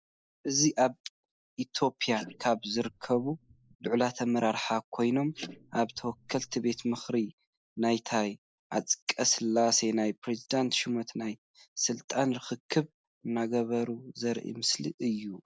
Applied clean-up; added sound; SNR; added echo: neural mask model Resemble Enhance denoiser.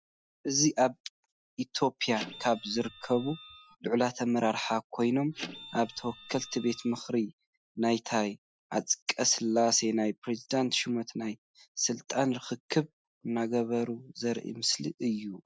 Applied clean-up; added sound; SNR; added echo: classical method Wiener filter.